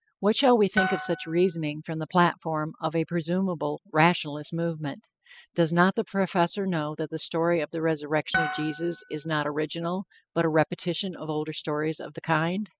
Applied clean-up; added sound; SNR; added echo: classical method spectral subtraction.